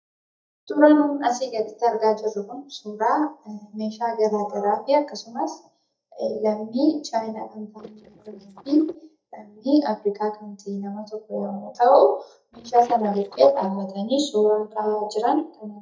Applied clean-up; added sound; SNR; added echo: neural mask model DeepFilterNet 3.